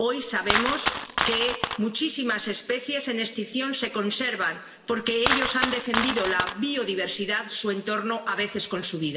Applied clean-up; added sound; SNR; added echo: none; Coin (dropping); 2 dB; reverberation time 1.5 s.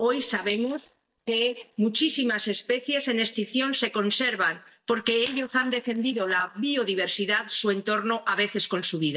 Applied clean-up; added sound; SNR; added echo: neural mask model DeepFilterNet 3.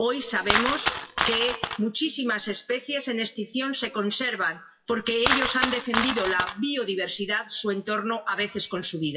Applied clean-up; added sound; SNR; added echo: classical method WPE with log-MMSE.